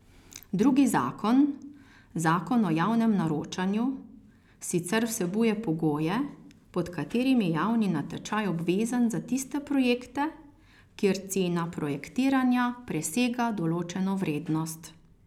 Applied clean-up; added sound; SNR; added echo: none; none; none; none.